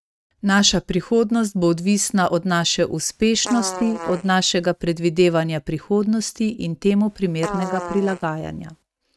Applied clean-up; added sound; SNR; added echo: neural mask model RNNoise.